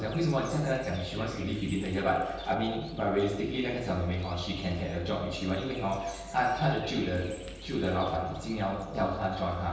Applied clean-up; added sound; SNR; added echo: neural separator model SepFormer DNS4.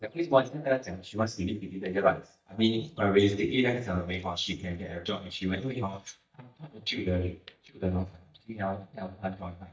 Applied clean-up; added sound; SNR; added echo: neural mask model DeepFilterNet 3.